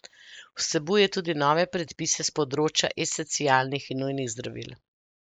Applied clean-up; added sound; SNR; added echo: neural mask model Resemble Enhance denoiser.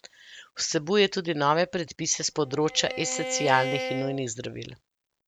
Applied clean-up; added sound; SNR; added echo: none; Bowed string instrument; 7 dB; none.